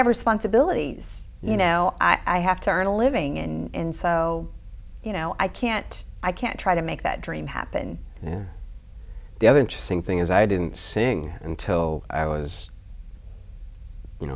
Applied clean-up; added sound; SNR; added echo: none; none; none; none.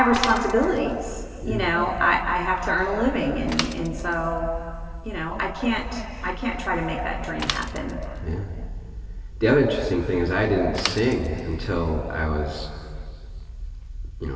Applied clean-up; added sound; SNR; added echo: none; Mechanisms / Bicycle; 14 dB; reverberation time 2.7 s.